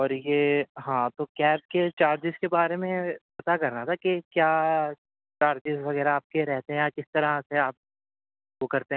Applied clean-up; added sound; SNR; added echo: none; none; none; none.